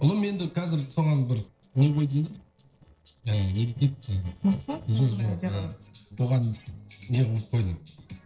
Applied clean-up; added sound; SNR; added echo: neural separator model SepFormer DNS4.